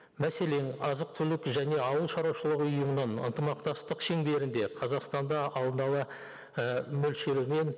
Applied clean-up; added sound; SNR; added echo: none; none; none; none.